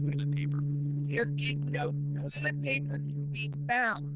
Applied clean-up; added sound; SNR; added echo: neural diffusion model UNIVERSE++.